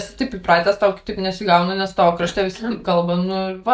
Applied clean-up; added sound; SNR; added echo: neural mask model DeepFilterNet 3.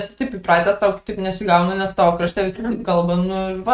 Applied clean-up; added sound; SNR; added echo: neural mask model RNNoise.